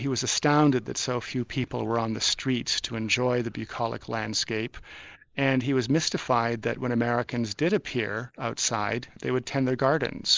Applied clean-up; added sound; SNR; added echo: neural mask model Resemble Enhance denoiser.